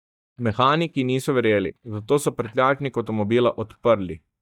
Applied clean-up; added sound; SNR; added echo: neural mask model DeepFilterNet 3.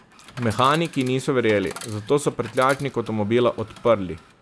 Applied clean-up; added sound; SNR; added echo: none; Coin (dropping) / Chatter; 19 dB; none.